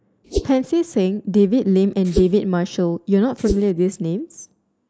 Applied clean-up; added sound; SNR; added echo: neural mask model Resemble Enhance denoiser.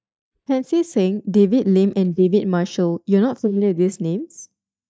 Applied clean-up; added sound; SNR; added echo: neural mask model DeepFilterNet 3.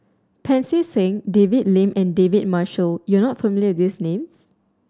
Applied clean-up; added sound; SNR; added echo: none; none; none; none.